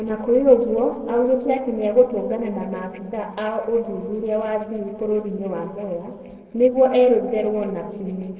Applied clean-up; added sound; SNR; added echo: neural separator model SepFormer DNS4.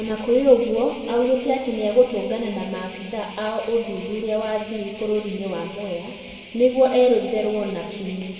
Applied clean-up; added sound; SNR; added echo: none; Cricket; 6 dB; reverberation time 1.9 s.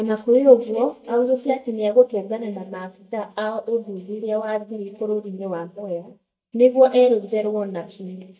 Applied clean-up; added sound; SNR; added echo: neural mask model DeepFilterNet 3.